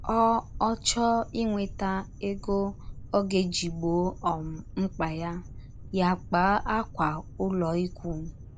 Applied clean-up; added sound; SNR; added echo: none; Boat, Water vehicle; 12 dB; none.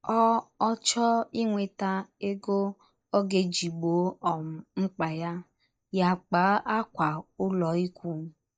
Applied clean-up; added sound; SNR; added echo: neural mask model DeepFilterNet 3.